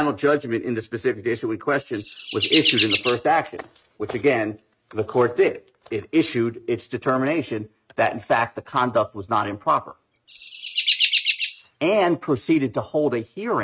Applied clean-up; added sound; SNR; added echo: neural mask model RNNoise.